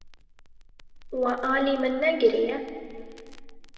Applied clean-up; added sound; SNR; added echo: none; Crackle; 17 dB; reverberation time 1.9 s.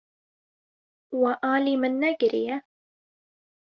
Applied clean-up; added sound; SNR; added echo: none; none; none; none.